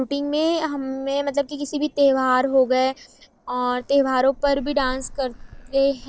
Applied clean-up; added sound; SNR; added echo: neural separator model SepFormer DNS4.